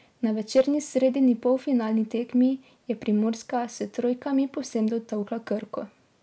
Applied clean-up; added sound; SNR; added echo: none; none; none; none.